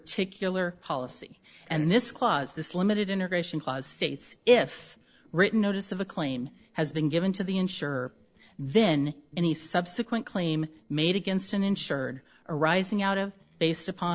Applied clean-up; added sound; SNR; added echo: neural separator model SepFormer DNS4.